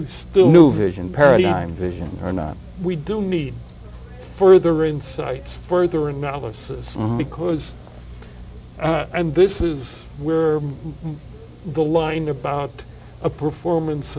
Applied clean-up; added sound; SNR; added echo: none; none; none; none.